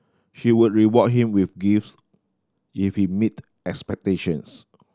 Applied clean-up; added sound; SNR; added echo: none; none; none; none.